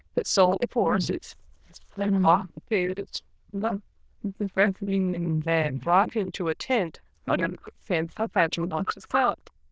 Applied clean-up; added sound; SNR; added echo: neural diffusion model UNIVERSE++.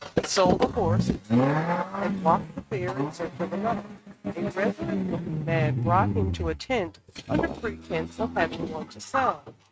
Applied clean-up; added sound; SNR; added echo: neural mask model RNNoise.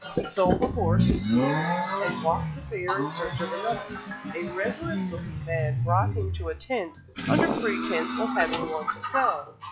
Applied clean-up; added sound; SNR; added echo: classical method log-MMSE.